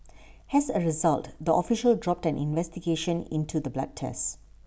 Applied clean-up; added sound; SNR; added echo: none; none; none; none.